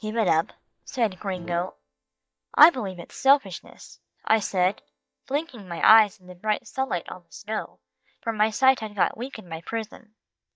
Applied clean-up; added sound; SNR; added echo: neural mask model DeepFilterNet 3.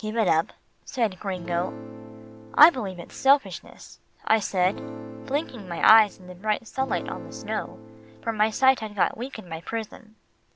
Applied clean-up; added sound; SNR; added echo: none; Acoustic guitar / Strum; 13 dB; none.